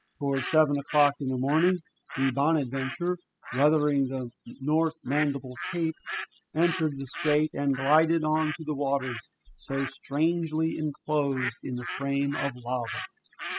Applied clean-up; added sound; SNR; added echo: classical method spectral subtraction.